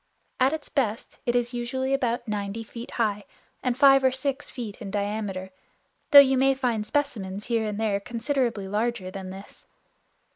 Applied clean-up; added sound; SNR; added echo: neural mask model Resemble Enhance denoiser.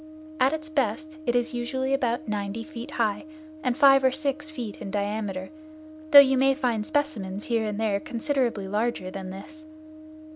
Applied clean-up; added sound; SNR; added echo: none; Brass instrument; 17 dB; none.